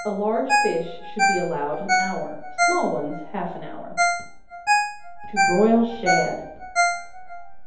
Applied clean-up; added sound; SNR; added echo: none; Ringtone; -1 dB; reverberation time 2.2 s.